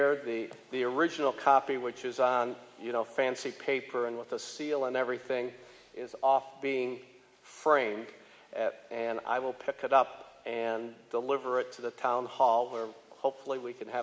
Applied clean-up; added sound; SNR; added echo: none; none; none; none.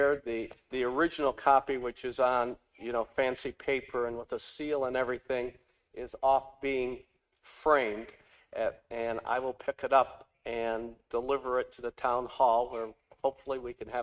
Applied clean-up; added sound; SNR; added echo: neural mask model RNNoise.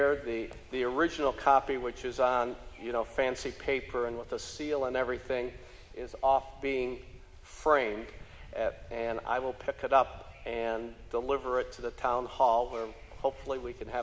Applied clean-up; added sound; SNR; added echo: none; Subway, metro, underground / Wind; 18 dB; none.